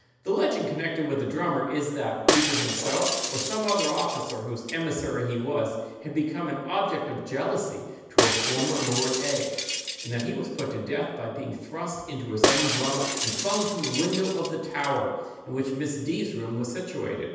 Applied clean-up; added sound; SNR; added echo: none; Shatter; 1 dB; reverberation time 1.1 s.